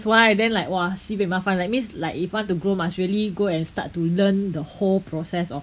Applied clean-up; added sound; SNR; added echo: none; none; none; none.